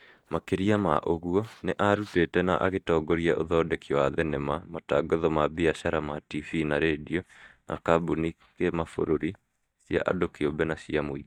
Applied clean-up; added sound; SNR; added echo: neural mask model DeepFilterNet 3.